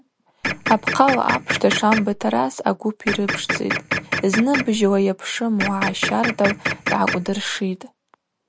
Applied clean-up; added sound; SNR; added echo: none; Printer; 4 dB; none.